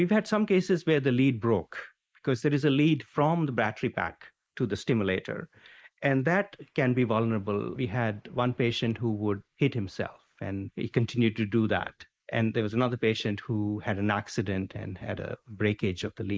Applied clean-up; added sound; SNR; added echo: neural mask model Resemble Enhance denoiser.